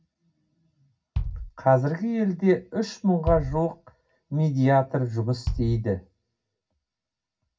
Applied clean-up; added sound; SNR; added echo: none; Bass drum; 10 dB; reverberation time 0.4 s.